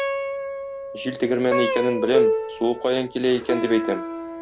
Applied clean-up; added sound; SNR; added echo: none; Plucked string instrument; 2 dB; none.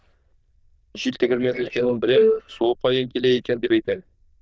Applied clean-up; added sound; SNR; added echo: neural diffusion model UNIVERSE++.